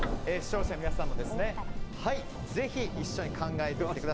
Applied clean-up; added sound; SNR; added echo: none; Thunder; -1 dB; none.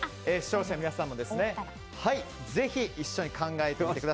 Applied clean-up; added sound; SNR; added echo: none; none; none; none.